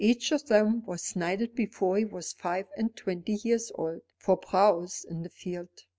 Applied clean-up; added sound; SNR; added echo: none; none; none; none.